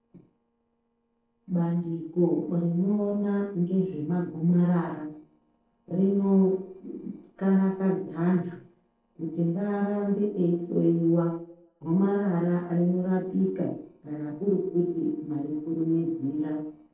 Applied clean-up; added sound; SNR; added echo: neural separator model SepFormer DNS4.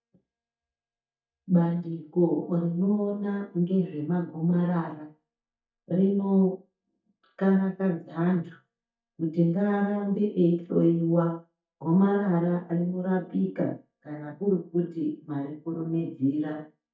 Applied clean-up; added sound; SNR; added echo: neural mask model DeepFilterNet 3.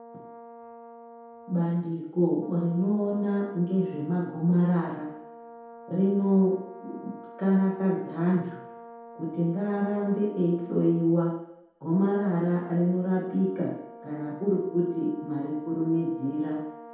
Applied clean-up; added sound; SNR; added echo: none; Brass instrument; 19 dB; reverberation time 0.8 s.